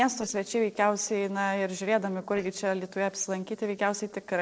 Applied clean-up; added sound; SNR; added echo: neural separator model SepFormer DNS4.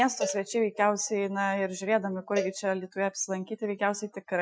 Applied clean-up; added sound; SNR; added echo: classical method Wiener filter.